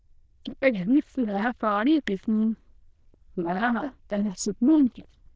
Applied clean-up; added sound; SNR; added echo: neural diffusion model UNIVERSE++.